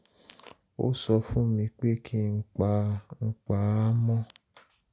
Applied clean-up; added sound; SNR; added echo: none; none; none; none.